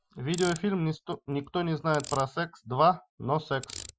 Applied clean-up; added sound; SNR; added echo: classical method Wiener filter.